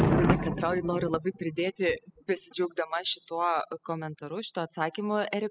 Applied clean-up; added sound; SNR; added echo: classical method spectral subtraction.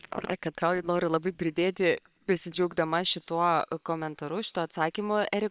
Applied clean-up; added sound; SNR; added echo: neural separator model SepFormer WHAM!.